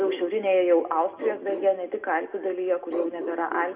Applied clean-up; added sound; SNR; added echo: none; Bark; 13 dB; reverberation time 1.2 s.